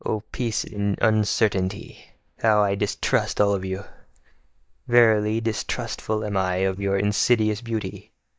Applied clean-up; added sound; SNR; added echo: neural mask model DeepFilterNet 3.